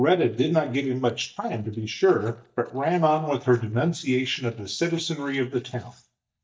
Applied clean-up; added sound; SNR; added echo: neural mask model DeepFilterNet 3.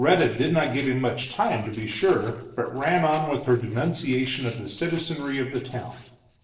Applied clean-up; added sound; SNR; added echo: neural separator model SepFormer DNS4.